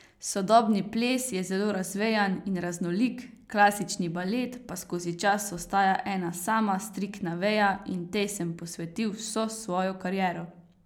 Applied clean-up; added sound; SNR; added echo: none; none; none; none.